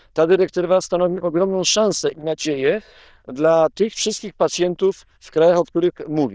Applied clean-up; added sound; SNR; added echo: neural diffusion model UNIVERSE++.